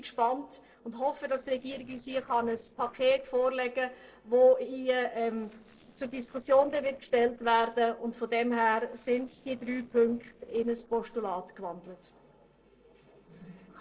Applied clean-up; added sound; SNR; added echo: neural separator model SepFormer DNS4.